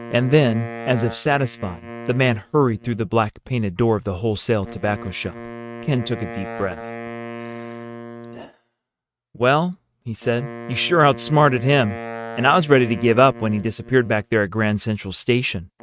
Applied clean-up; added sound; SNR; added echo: neural mask model RNNoise.